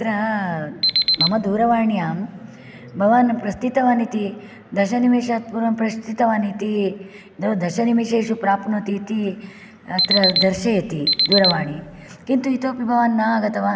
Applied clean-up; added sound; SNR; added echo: none; Alarm; 0 dB; none.